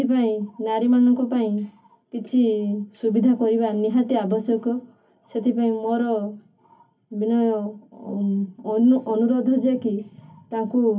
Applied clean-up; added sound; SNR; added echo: none; none; none; reverberation time 0.3 s.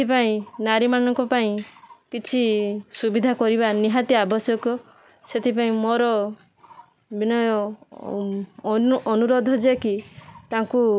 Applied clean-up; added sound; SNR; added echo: none; none; none; none.